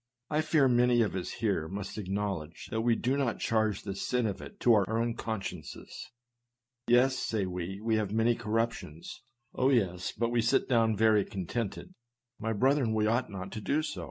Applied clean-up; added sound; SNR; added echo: none; none; none; none.